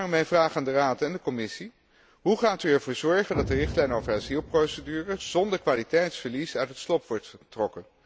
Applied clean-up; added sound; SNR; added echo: none; Explosion; 11 dB; none.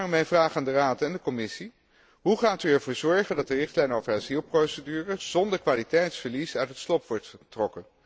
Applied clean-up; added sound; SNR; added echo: neural separator model SepFormer DNS4.